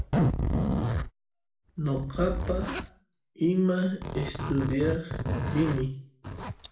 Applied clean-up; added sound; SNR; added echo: none; Zipper (clothing); 1 dB; reverberation time 0.4 s.